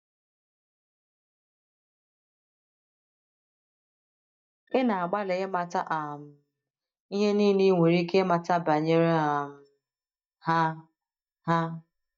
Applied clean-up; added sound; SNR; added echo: neural mask model DeepFilterNet 3.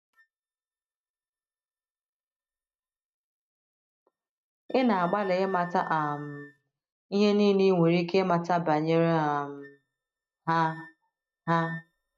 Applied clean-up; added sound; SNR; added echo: neural mask model RNNoise.